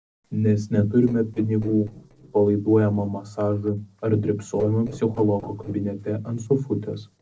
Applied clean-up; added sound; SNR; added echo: neural separator model SepFormer DNS4.